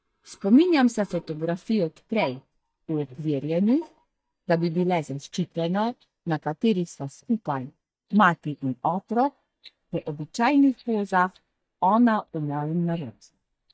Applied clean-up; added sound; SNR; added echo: neural mask model DeepFilterNet 3.